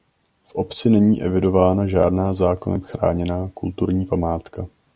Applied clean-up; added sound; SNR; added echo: none; none; none; none.